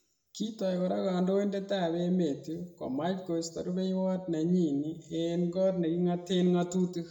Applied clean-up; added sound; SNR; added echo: none; none; none; reverberation time 0.6 s.